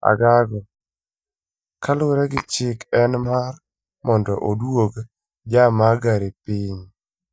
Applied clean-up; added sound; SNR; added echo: neural mask model DeepFilterNet 3.